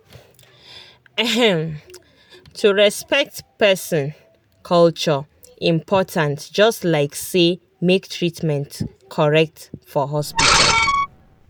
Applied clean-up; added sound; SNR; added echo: none; Screech; -3 dB; none.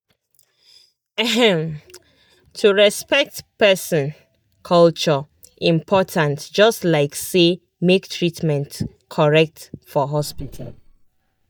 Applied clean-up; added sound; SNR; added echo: neural mask model DeepFilterNet 3.